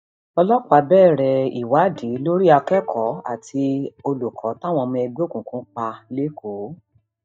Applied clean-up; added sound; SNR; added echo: neural mask model DeepFilterNet 3.